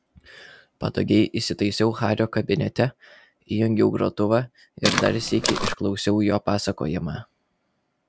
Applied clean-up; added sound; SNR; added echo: none; Walk, footsteps; 1 dB; none.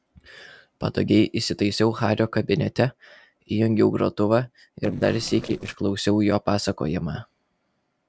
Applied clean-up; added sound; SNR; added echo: neural separator model SepFormer DNS4.